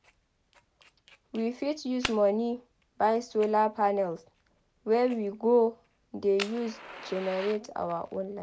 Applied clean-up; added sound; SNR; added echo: none; Fire; 11 dB; none.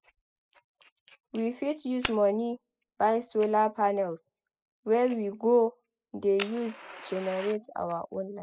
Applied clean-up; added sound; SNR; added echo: classical method spectral subtraction.